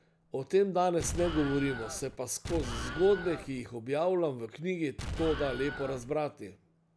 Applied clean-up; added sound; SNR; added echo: none; Explosion; 7 dB; none.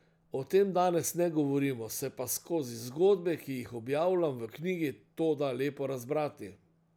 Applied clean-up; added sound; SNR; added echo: none; none; none; none.